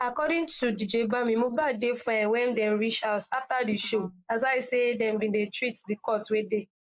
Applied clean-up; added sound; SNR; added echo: neural mask model Resemble Enhance denoiser.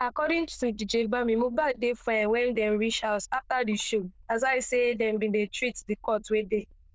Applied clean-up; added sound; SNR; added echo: neural diffusion model UNIVERSE++.